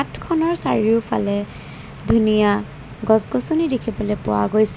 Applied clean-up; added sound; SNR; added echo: none; none; none; none.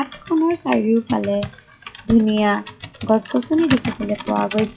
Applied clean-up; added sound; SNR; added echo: classical method WPE with log-MMSE.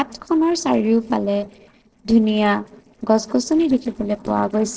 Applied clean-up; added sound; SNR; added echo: neural separator model SepFormer DNS4.